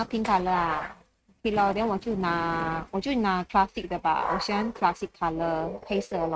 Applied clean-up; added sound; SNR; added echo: neural mask model RNNoise.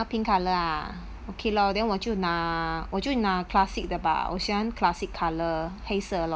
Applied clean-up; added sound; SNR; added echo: none; none; none; none.